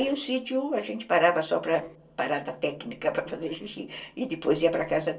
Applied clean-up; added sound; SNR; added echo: neural separator model SepFormer DNS4.